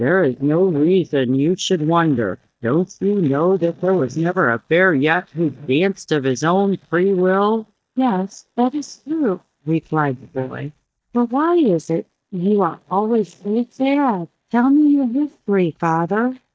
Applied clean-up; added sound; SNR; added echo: neural mask model DeepFilterNet 3.